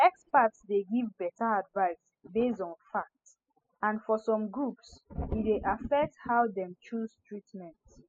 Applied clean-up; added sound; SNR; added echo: classical method spectral subtraction.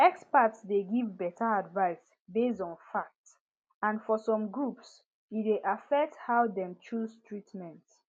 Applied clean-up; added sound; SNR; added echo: none; none; none; none.